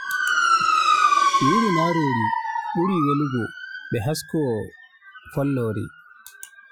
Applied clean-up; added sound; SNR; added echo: classical method Wiener filter.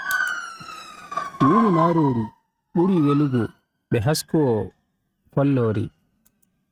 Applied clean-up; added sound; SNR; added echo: neural mask model RNNoise.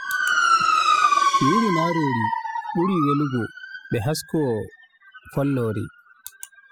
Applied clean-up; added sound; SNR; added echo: classical method spectral subtraction.